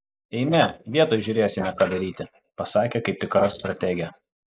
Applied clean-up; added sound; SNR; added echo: neural mask model Resemble Enhance denoiser.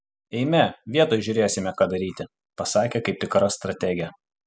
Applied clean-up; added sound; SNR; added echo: none; none; none; none.